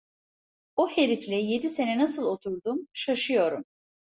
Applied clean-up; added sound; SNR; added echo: none; none; none; none.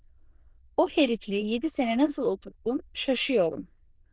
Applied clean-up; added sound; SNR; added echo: neural diffusion model UNIVERSE++.